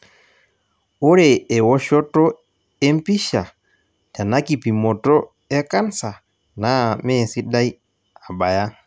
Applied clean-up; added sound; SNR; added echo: none; none; none; none.